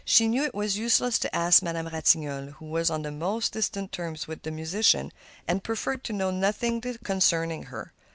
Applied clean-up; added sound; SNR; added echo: none; none; none; none.